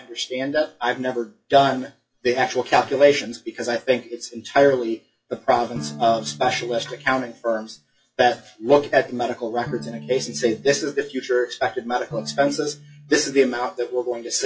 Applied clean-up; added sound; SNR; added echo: classical method WPE with log-MMSE.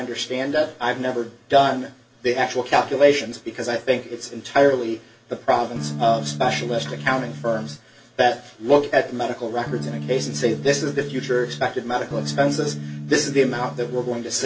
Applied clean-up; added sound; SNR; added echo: none; Electric guitar / Strum; 9 dB; reverberation time 0.1 s.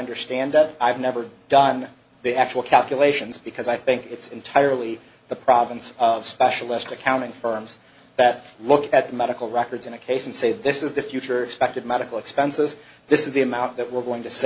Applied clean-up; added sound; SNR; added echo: none; none; none; none.